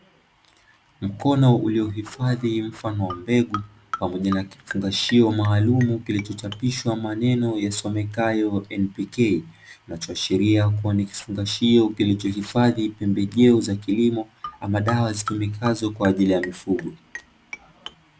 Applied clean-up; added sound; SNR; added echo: none; Marimba, xylophone; 15 dB; none.